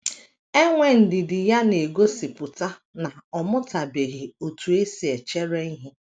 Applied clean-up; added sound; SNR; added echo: none; none; none; none.